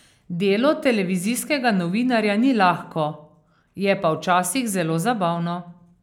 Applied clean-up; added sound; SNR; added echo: none; none; none; none.